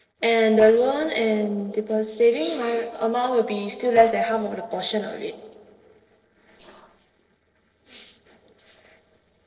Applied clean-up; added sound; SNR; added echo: neural separator model SepFormer DNS4.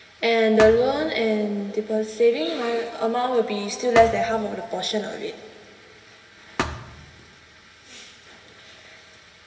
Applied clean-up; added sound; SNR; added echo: none; Thump, thud; 10 dB; reverberation time 2.3 s.